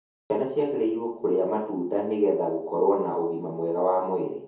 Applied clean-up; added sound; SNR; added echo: none; none; none; reverberation time 0.6 s.